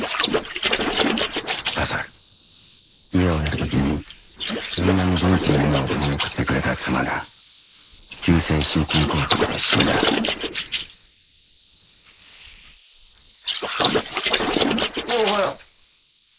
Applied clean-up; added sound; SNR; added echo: neural mask model Resemble Enhance denoiser.